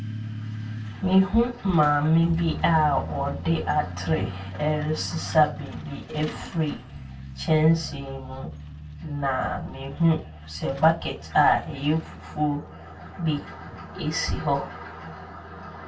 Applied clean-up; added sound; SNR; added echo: none; Truck; 12 dB; reverberation time 0.2 s.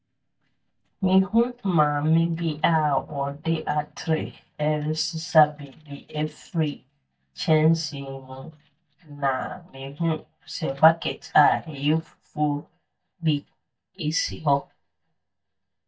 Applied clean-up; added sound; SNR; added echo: neural mask model DeepFilterNet 3.